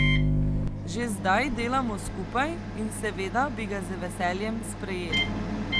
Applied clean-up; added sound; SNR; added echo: none; Microwave oven; -1 dB; none.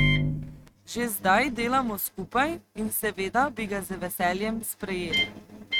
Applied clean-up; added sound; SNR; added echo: neural mask model RNNoise.